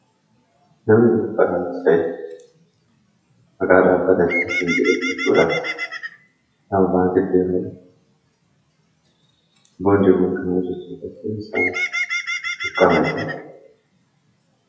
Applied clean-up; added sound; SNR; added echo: classical method WPE with log-MMSE.